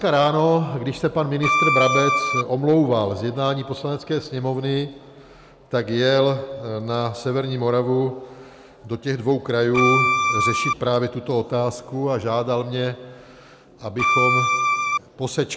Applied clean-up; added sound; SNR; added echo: none; Bowed string instrument; -3 dB; none.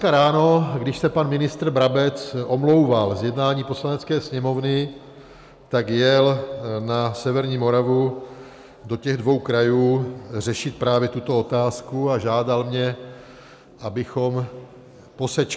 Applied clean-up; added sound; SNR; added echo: none; none; none; none.